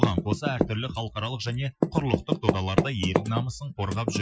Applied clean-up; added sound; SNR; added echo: classical method Wiener filter.